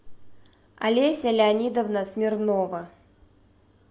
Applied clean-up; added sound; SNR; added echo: none; none; none; none.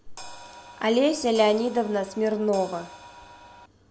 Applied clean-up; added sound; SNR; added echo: none; Crash cymbal; 19 dB; none.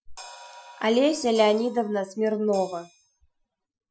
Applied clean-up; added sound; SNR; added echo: classical method Wiener filter.